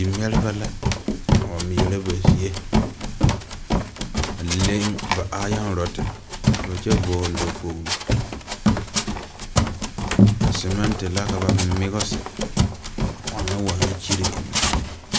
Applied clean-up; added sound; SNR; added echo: none; Run; -4 dB; none.